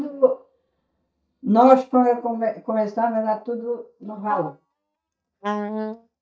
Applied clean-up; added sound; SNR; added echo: neural mask model DeepFilterNet 3.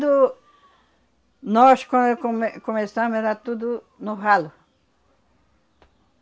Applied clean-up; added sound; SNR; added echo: none; none; none; none.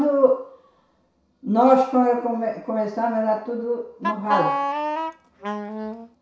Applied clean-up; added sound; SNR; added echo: none; Wind instrument, woodwind instrument; 4 dB; reverberation time 0.6 s.